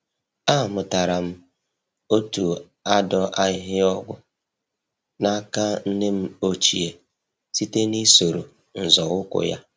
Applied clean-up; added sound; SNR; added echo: none; none; none; none.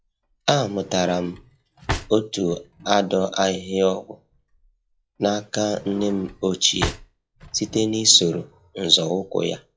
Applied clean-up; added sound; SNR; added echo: classical method log-MMSE.